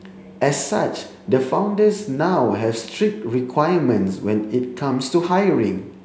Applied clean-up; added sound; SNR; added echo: none; none; none; none.